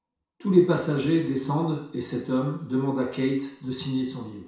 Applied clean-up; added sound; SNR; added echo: none; none; none; reverberation time 0.6 s.